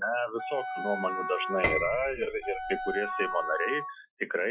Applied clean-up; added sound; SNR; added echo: classical method Wiener filter.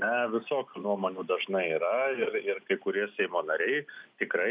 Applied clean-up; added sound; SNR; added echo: none; none; none; none.